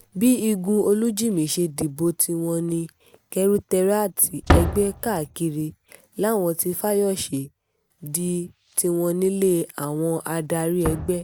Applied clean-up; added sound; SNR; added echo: none; Slam; 9 dB; none.